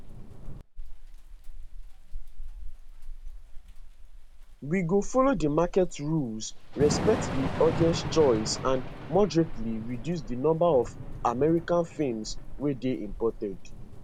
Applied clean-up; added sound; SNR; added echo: none; Thunder / Rain; 6 dB; none.